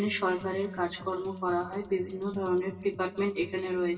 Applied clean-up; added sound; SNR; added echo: none; Drum kit; 20 dB; reverberation time 1.6 s.